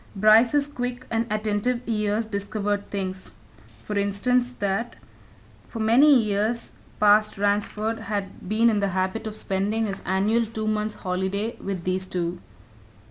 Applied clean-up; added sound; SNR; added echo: none; none; none; none.